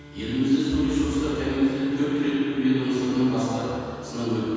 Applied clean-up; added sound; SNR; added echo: none; Bowed string instrument; 18 dB; reverberation time 2.1 s.